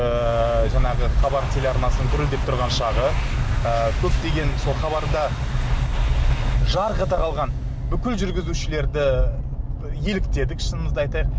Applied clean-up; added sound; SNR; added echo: none; Domestic sounds, home sounds; 17 dB; none.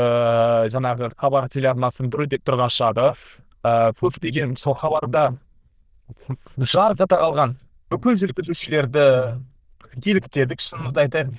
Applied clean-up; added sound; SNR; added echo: neural diffusion model UNIVERSE++.